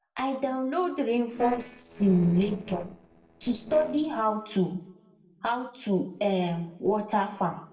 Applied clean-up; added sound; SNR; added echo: neural separator model SepFormer DNS4.